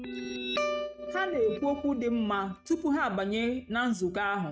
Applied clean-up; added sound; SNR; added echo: neural mask model RNNoise.